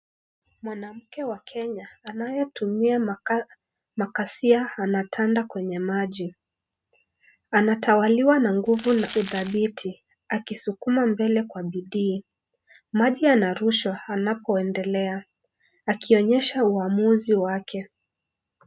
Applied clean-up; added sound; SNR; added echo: none; Crumpling, crinkling; 13 dB; none.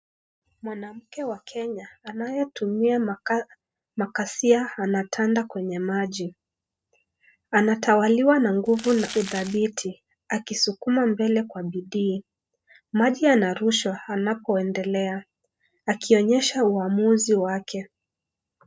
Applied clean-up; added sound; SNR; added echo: neural separator model SepFormer DNS4.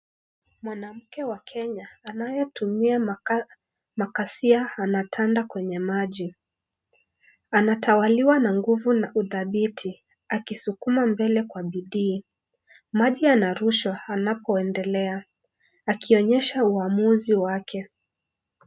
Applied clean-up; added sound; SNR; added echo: none; none; none; none.